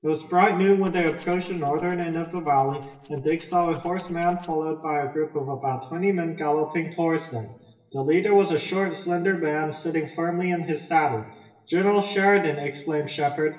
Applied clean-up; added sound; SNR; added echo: neural separator model SepFormer DNS4.